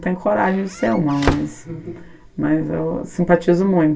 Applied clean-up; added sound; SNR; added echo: none; Squeak / Slam / Wood; 7 dB; reverberation time 0.2 s.